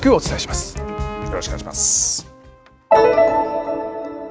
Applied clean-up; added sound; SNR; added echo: none; none; none; none.